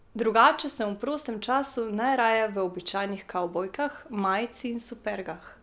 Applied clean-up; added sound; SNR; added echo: none; none; none; none.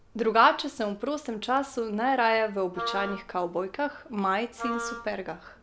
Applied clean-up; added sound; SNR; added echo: none; Wind instrument, woodwind instrument; 9 dB; none.